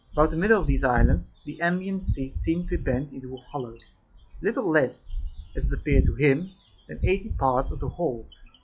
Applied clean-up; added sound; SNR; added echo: classical method log-MMSE.